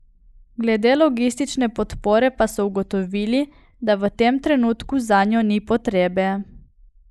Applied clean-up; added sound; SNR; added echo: neural mask model Resemble Enhance denoiser.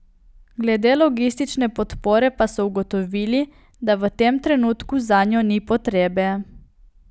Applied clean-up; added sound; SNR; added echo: none; none; none; none.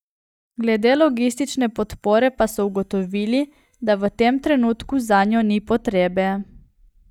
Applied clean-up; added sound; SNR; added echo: neural mask model DeepFilterNet 3.